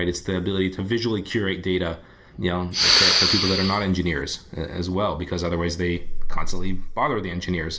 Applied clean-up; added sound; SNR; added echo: none; Respiratory sounds; -3 dB; reverberation time 0.7 s.